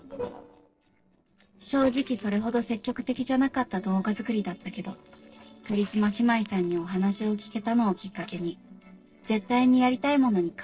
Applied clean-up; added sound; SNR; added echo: neural separator model SepFormer DNS4.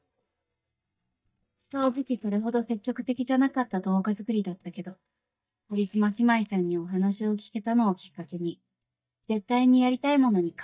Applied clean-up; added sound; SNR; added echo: neural mask model DeepFilterNet 3.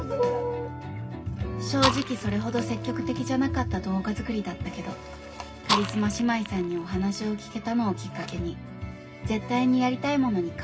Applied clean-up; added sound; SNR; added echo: none; Fire; 5 dB; reverberation time 0.4 s.